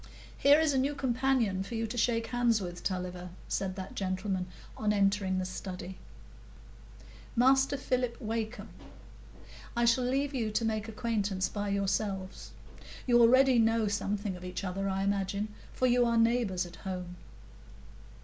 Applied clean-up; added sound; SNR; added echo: none; none; none; none.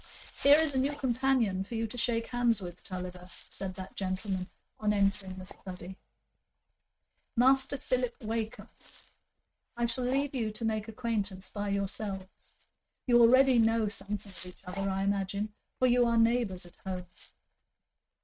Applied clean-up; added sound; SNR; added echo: neural mask model RNNoise.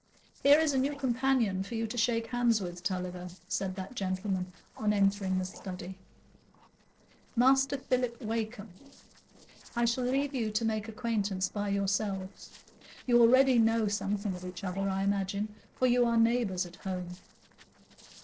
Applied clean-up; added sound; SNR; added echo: neural separator model SepFormer DNS4.